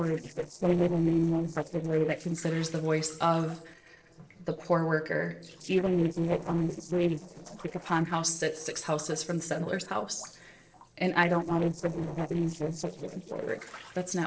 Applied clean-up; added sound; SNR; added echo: neural separator model SepFormer DNS4.